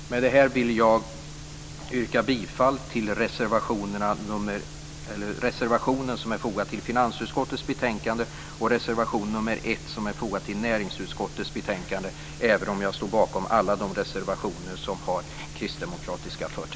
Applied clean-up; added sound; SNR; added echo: none; none; none; none.